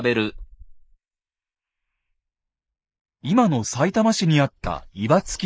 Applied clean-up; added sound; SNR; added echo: neural mask model Resemble Enhance denoiser.